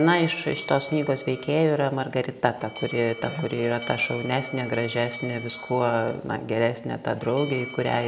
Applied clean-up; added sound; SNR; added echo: none; Alarm; 15 dB; none.